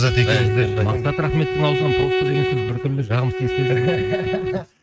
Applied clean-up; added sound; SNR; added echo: neural mask model RNNoise.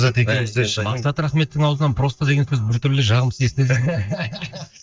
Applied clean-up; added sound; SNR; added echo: neural mask model DeepFilterNet 3.